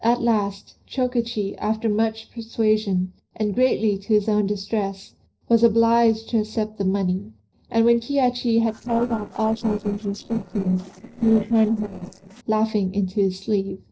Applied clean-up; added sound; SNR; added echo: neural separator model SepFormer DNS4.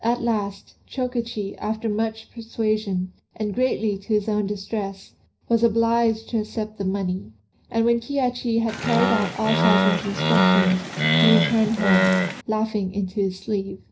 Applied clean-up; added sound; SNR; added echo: none; Animal; -3 dB; reverberation time 0.4 s.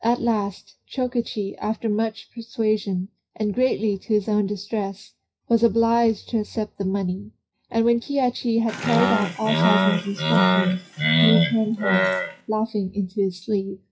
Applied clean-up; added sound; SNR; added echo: classical method WPE with log-MMSE.